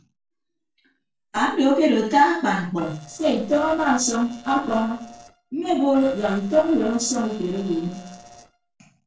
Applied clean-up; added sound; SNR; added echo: neural separator model SepFormer DNS4.